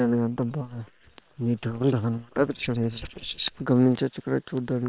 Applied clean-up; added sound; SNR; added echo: neural separator model SepFormer WHAM!.